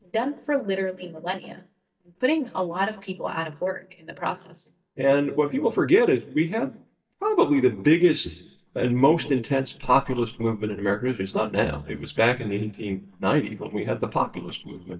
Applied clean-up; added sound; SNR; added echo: neural mask model DeepFilterNet 3.